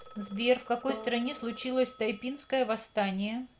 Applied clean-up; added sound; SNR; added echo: none; Telephone + Bowed string instrument; 16 dB; none.